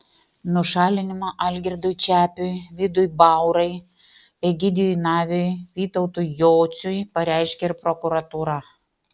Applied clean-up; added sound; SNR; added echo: none; none; none; none.